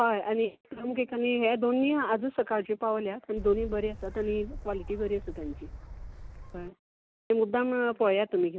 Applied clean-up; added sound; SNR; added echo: none; Gull, seagull / Wind; 12 dB; none.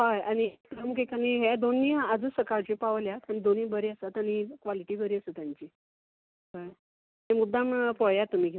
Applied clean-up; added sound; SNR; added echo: none; none; none; none.